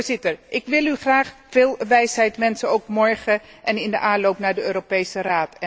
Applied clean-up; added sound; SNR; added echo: none; none; none; none.